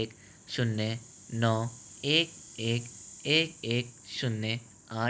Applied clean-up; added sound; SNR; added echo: none; Rattle (instrument); 19 dB; none.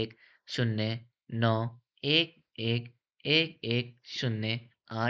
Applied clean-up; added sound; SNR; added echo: neural mask model Resemble Enhance denoiser.